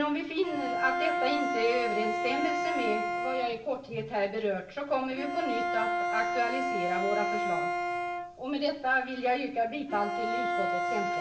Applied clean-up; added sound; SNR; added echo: none; Bowed string instrument; 0 dB; reverberation time 0.3 s.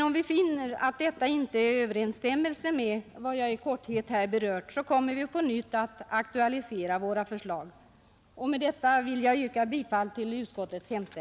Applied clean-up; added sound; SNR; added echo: none; none; none; none.